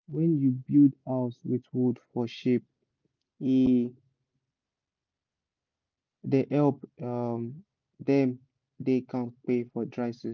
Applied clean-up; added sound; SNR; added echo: none; none; none; none.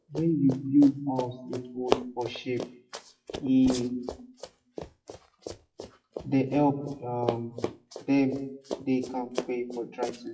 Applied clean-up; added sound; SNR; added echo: classical method WPE with log-MMSE.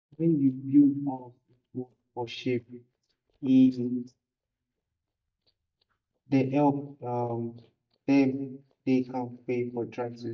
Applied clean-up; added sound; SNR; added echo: neural mask model DeepFilterNet 3.